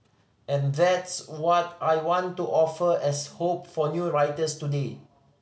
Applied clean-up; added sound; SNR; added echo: none; none; none; none.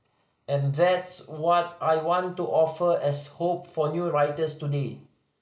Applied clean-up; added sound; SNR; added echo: neural mask model Resemble Enhance denoiser.